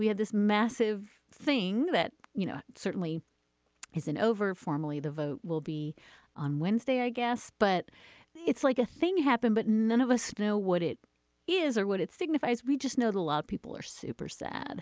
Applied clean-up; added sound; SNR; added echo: none; none; none; none.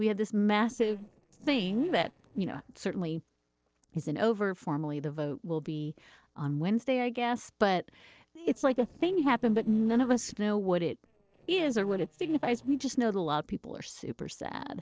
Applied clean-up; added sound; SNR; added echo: neural separator model SepFormer DNS4.